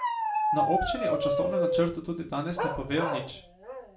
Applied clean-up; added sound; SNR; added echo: none; Bark; -3 dB; reverberation time 0.3 s.